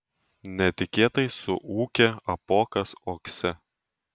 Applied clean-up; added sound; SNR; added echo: none; none; none; none.